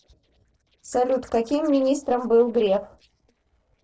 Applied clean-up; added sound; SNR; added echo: neural separator model SepFormer DNS4.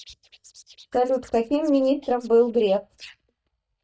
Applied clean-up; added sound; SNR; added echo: neural mask model DeepFilterNet 3.